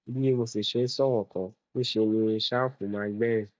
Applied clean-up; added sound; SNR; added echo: neural mask model DeepFilterNet 3.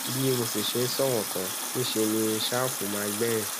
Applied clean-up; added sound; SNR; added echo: none; Water tap, faucet; 3 dB; none.